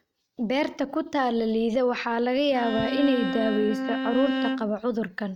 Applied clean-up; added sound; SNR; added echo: neural mask model RNNoise.